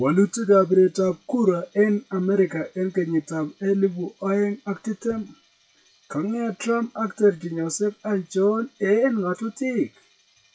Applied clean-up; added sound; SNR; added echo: classical method WPE with log-MMSE.